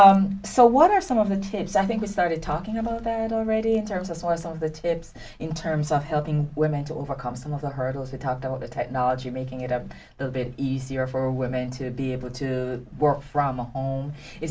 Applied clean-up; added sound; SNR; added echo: none; none; none; none.